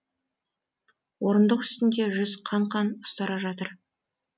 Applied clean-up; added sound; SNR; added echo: none; none; none; none.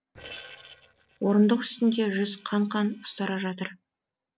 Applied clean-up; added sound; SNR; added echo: neural separator model SepFormer DNS4.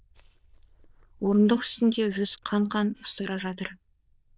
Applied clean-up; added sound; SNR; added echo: neural diffusion model UNIVERSE++.